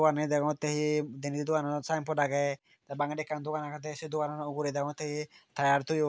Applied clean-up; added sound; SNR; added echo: none; none; none; none.